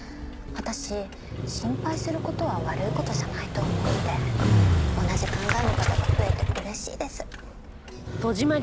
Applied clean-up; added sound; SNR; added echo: none; Motorcycle; -5 dB; none.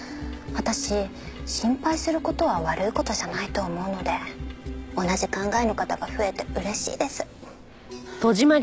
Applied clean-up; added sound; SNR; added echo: none; none; none; none.